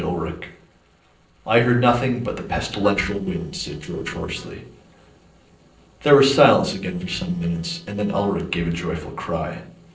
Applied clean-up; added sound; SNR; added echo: neural separator model SepFormer DNS4.